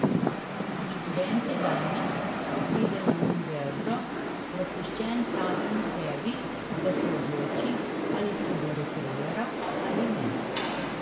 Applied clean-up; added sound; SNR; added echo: none; Rain; -3 dB; reverberation time 0.7 s.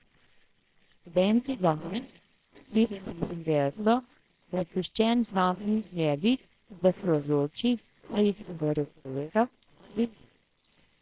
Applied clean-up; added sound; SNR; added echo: neural separator model SepFormer WHAMR!.